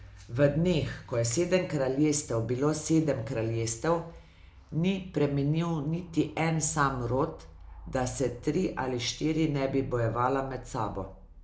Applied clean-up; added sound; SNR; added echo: none; none; none; none.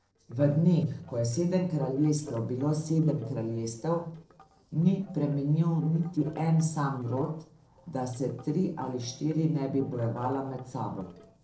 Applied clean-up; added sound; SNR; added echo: neural separator model SepFormer DNS4.